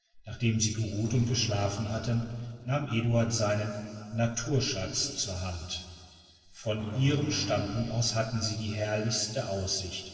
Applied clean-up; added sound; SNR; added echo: neural separator model SepFormer DNS4.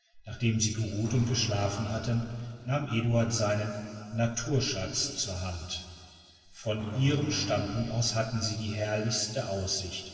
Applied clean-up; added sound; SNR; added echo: none; Engine; 12 dB; reverberation time 2.5 s.